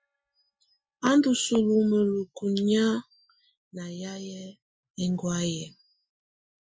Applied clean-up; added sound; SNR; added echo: classical method Wiener filter.